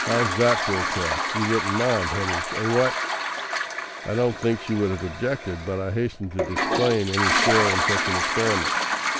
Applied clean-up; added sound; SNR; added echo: none; Toilet flush; 0 dB; none.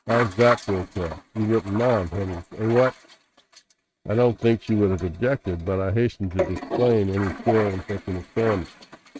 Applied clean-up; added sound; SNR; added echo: neural mask model RNNoise.